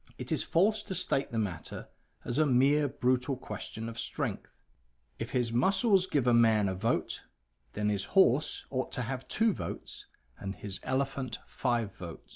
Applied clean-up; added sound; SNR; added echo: none; none; none; none.